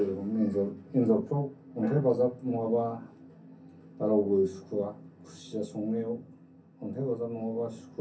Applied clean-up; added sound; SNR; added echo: none; none; none; reverberation time 0.3 s.